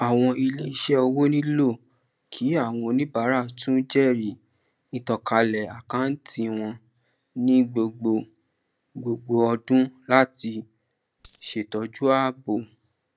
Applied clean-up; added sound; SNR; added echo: none; Coin (dropping); 18 dB; none.